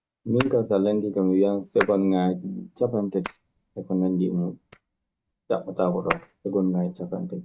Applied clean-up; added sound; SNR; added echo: neural mask model RNNoise.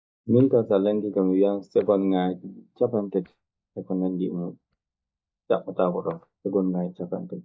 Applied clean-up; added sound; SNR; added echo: neural mask model DeepFilterNet 3.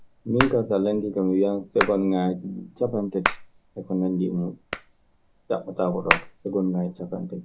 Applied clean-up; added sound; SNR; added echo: none; Hands; 7 dB; none.